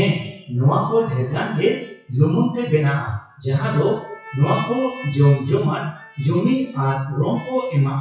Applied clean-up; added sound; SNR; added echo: classical method WPE with log-MMSE.